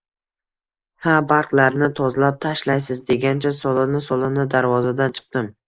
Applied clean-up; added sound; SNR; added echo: neural mask model Resemble Enhance denoiser.